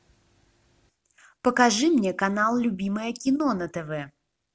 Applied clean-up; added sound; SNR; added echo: none; none; none; none.